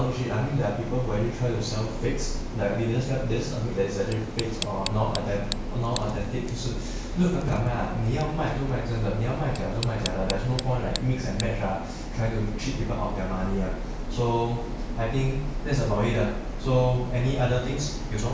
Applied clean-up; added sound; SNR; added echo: none; Tick; 13 dB; none.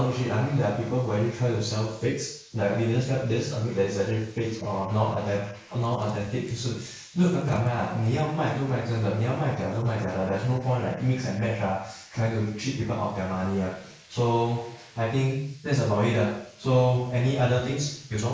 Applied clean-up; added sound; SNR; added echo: neural mask model Resemble Enhance denoiser.